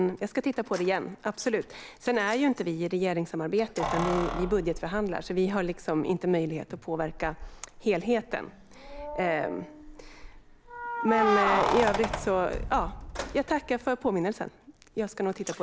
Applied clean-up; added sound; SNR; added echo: none; Keys jangling; 7 dB; none.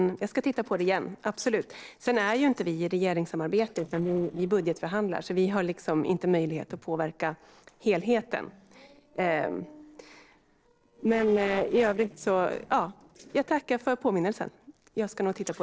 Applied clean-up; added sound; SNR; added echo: neural separator model SepFormer DNS4.